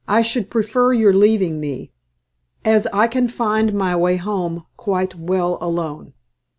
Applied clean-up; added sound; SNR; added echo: none; none; none; none.